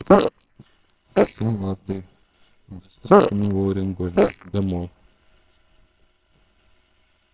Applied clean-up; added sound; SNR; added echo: neural separator model SepFormer WHAMR!.